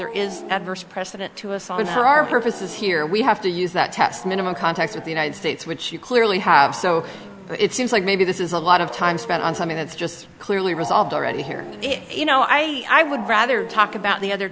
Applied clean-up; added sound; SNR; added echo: none; Wild animals; 15 dB; none.